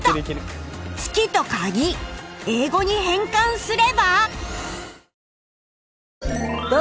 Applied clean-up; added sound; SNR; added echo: none; none; none; none.